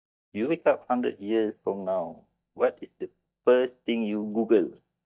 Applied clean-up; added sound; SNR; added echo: neural mask model DeepFilterNet 3.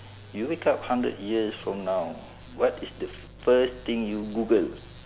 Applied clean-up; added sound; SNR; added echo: none; Microwave oven; 19 dB; none.